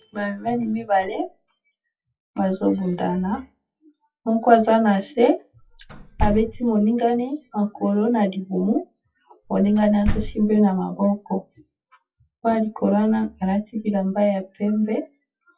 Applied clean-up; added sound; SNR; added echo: classical method WPE with log-MMSE.